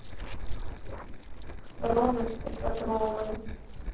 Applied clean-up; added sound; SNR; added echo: neural separator model SepFormer DNS4.